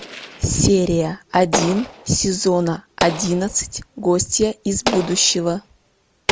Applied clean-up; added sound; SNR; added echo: none; Explosion; 9 dB; none.